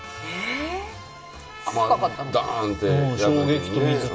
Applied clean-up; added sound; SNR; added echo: none; Trumpet; 18 dB; reverberation time 1.6 s.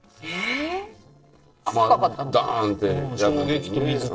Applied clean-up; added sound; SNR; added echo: neural separator model SepFormer DNS4.